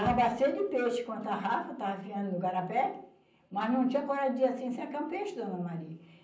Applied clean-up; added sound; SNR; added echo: none; none; none; reverberation time 0.6 s.